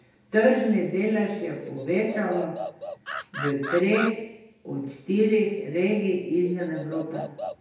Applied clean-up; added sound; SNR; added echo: none; Animal; 13 dB; reverberation time 0.8 s.